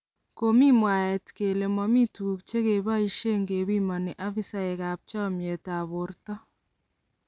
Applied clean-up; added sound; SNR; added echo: none; none; none; none.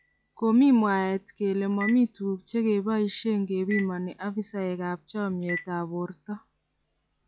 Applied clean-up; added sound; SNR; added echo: classical method log-MMSE.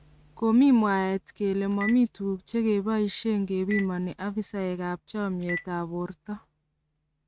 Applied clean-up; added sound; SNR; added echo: neural mask model RNNoise.